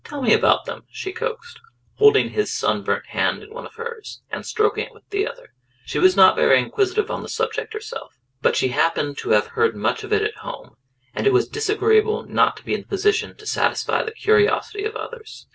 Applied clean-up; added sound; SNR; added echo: none; none; none; none.